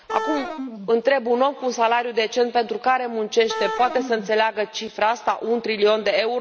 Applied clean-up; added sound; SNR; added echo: none; Wind instrument, woodwind instrument; 9 dB; none.